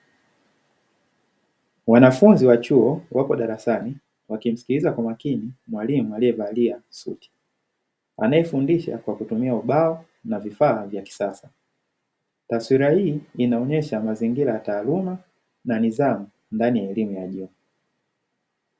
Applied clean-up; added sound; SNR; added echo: none; none; none; none.